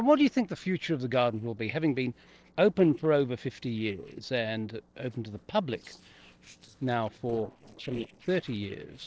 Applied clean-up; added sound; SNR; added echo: neural separator model SepFormer DNS4.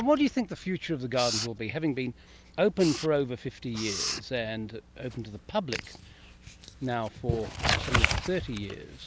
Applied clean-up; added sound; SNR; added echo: none; Writing; 4 dB; none.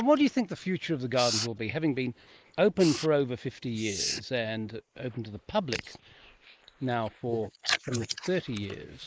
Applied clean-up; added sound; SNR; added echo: neural mask model Resemble Enhance denoiser.